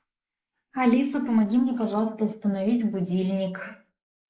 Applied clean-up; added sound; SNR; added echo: neural mask model Resemble Enhance denoiser.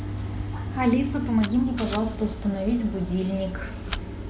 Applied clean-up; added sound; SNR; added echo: none; Camera; 19 dB; none.